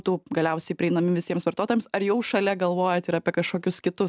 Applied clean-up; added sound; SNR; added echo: none; none; none; none.